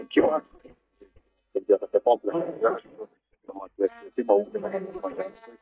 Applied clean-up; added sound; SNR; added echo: neural mask model DeepFilterNet 3.